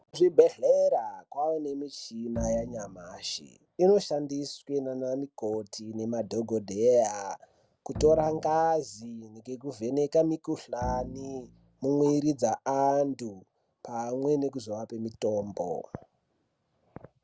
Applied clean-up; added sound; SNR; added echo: none; Bowed string instrument; 13 dB; none.